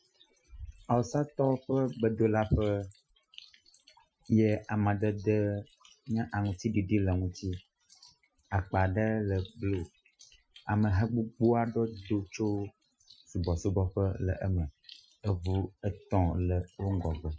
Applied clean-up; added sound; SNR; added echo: classical method Wiener filter.